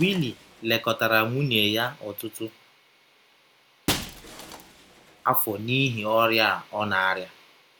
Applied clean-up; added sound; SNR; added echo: none; Shatter; 14 dB; none.